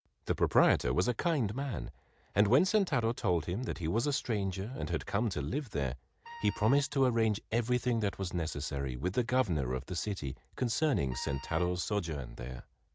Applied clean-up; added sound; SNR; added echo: none; Wind instrument, woodwind instrument; 19 dB; none.